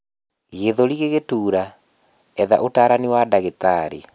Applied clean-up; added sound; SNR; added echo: none; none; none; none.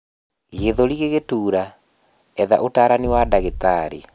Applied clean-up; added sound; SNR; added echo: none; Thump, thud; 13 dB; none.